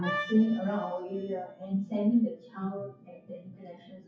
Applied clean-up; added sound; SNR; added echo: classical method WPE with log-MMSE.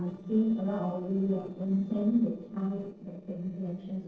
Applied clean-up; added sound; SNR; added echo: neural separator model SepFormer DNS4.